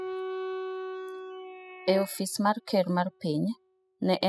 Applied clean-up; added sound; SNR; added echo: classical method spectral subtraction.